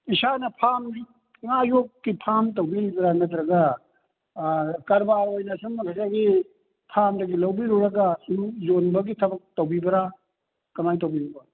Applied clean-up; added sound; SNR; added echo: none; none; none; none.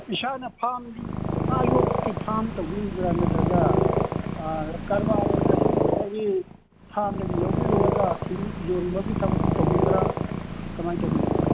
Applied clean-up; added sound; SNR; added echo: none; Purr; -4 dB; none.